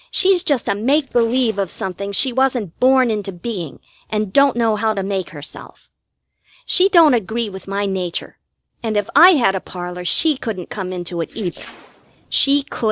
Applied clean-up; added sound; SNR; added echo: neural separator model SepFormer DNS4.